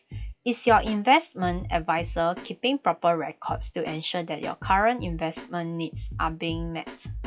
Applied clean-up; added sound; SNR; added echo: classical method log-MMSE.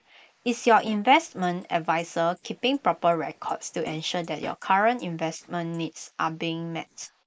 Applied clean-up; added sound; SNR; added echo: neural mask model Resemble Enhance denoiser.